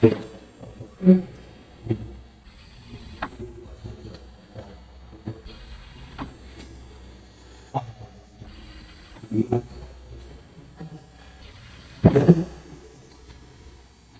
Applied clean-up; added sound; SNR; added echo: neural mask model DeepFilterNet 3.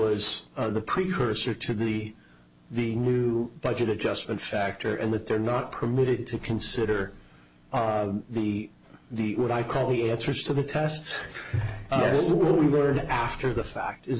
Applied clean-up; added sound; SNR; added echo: none; none; none; none.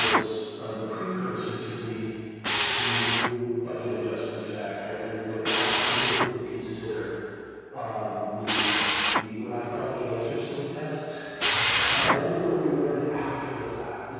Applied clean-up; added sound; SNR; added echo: none; Drill; -2 dB; reverberation time 2.2 s.